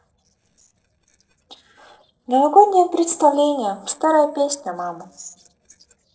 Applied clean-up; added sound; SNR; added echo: neural separator model SepFormer DNS4.